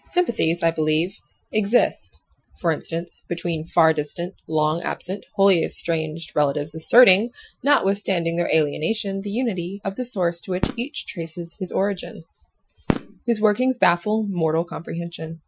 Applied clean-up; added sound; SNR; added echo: classical method Wiener filter.